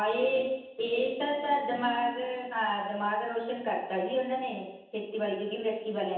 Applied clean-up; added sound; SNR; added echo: none; none; none; reverberation time 0.9 s.